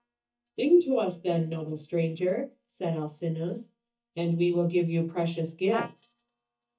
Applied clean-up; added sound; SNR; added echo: neural mask model DeepFilterNet 3.